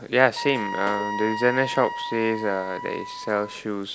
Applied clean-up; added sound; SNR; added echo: none; Wind instrument, woodwind instrument; 8 dB; none.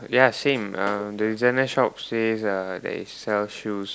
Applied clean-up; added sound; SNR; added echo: none; none; none; none.